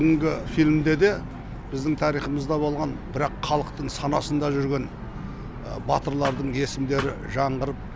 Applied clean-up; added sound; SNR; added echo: none; Thump, thud; 10 dB; none.